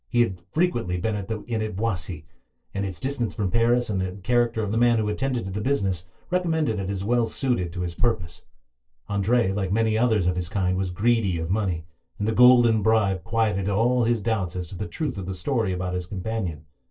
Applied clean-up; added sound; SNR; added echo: neural separator model SepFormer DNS4.